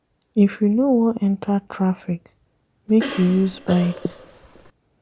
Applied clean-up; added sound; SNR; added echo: none; Cough; 12 dB; none.